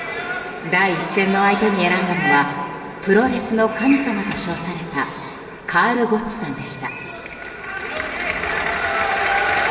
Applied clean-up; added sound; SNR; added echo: none; none; none; reverberation time 2.9 s.